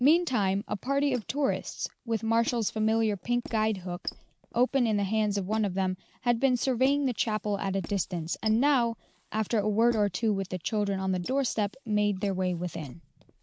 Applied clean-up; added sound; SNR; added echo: neural mask model Resemble Enhance denoiser.